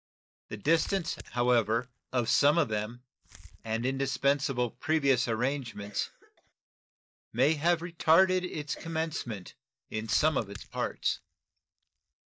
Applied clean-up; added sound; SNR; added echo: neural mask model DeepFilterNet 3.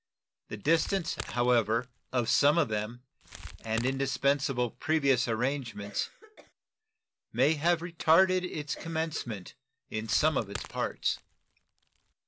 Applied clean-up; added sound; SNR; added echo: none; Crackle + Cough; 16 dB; none.